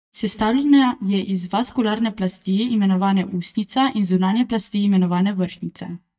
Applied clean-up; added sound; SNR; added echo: neural mask model DeepFilterNet 3.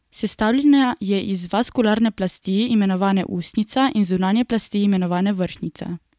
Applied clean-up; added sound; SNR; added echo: none; none; none; none.